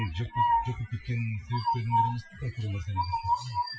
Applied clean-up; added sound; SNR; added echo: classical method Wiener filter.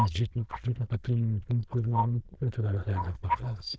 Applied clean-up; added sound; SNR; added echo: neural diffusion model UNIVERSE++.